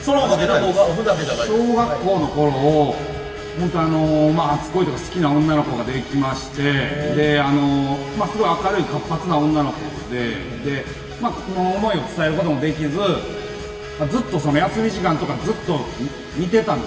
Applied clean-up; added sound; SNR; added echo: none; Bowed string instrument; 18 dB; reverberation time 1.8 s.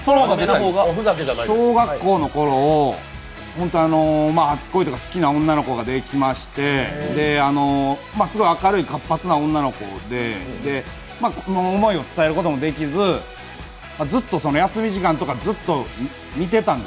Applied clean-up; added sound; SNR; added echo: none; none; none; none.